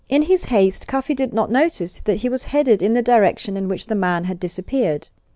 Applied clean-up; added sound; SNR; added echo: none; none; none; none.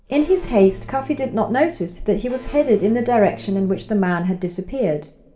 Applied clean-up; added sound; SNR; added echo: none; Electric guitar / Bass guitar; 20 dB; reverberation time 0.8 s.